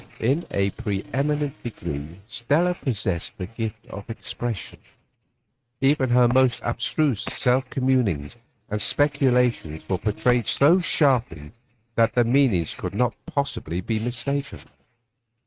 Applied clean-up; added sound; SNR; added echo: neural mask model RNNoise.